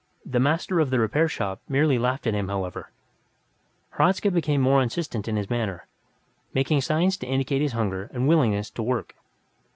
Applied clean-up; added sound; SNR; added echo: none; none; none; none.